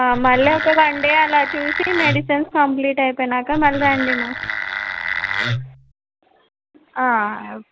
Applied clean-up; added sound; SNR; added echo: none; Wood; 5 dB; none.